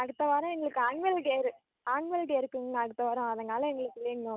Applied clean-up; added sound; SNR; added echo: none; none; none; none.